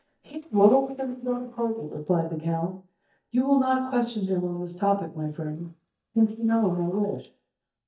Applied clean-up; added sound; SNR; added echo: neural mask model DeepFilterNet 3.